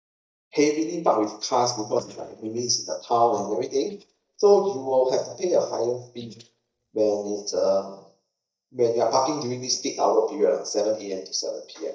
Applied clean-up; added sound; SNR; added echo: neural mask model DeepFilterNet 3.